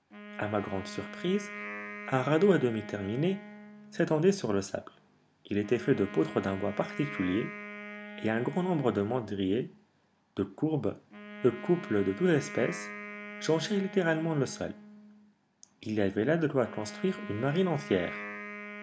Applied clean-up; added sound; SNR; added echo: none; Wind instrument, woodwind instrument; 13 dB; none.